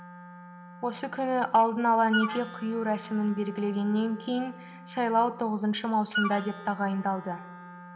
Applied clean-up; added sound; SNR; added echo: none; Wind instrument, woodwind instrument; 11 dB; reverberation time 1.1 s.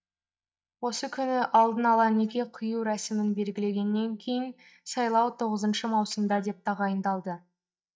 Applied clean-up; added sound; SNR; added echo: neural mask model DeepFilterNet 3.